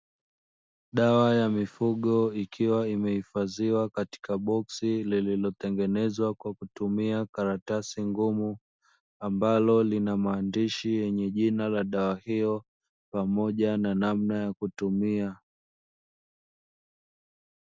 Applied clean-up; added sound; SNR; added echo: none; none; none; none.